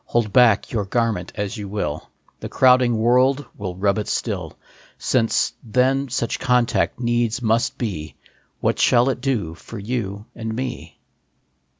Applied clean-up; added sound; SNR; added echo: none; none; none; none.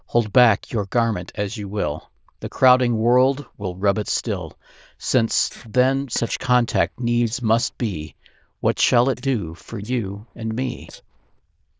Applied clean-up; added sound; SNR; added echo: neural diffusion model UNIVERSE++.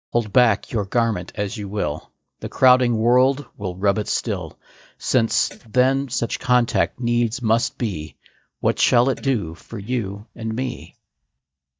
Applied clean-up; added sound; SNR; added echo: neural mask model DeepFilterNet 3.